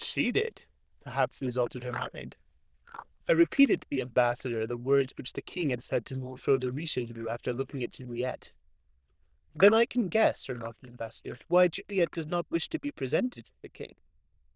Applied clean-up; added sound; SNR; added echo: neural diffusion model UNIVERSE++.